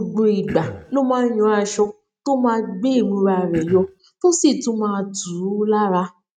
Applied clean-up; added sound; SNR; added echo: neural mask model RNNoise.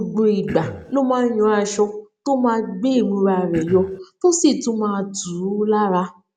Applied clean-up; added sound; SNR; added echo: none; Cough; 12 dB; none.